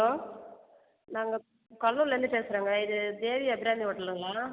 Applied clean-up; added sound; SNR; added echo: none; none; none; none.